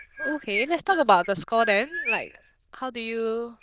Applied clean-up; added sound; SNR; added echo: neural diffusion model UNIVERSE++.